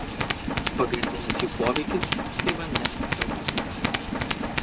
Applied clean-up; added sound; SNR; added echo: none; Tools; -4 dB; none.